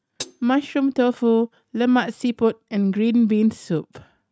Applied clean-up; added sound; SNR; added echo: neural mask model RNNoise.